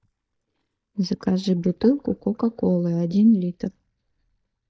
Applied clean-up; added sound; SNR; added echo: neural mask model DeepFilterNet 3.